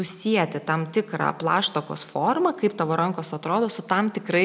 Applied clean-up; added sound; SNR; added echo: none; none; none; none.